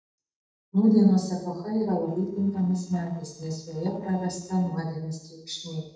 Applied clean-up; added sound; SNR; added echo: neural separator model SepFormer DNS4.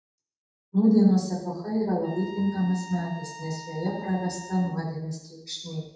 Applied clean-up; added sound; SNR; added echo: none; Trumpet; 17 dB; reverberation time 0.8 s.